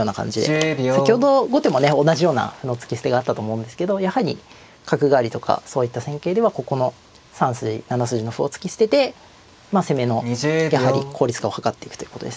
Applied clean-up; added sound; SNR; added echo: none; none; none; none.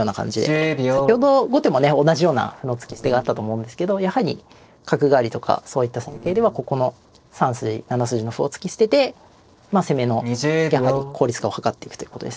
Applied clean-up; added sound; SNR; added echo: neural separator model SepFormer DNS4.